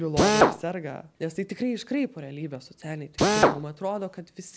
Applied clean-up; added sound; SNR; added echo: none; Drill; -5 dB; none.